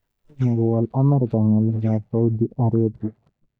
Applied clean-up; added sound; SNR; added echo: neural mask model DeepFilterNet 3.